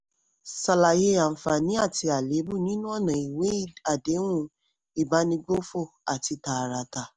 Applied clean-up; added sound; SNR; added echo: none; none; none; none.